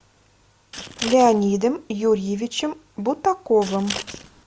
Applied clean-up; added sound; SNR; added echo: none; Scissors; 11 dB; none.